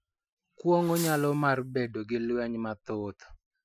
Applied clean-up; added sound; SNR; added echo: classical method Wiener filter.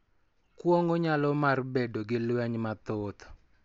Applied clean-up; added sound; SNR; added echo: none; none; none; none.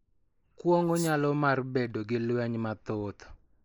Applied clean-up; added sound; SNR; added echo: neural mask model Resemble Enhance denoiser.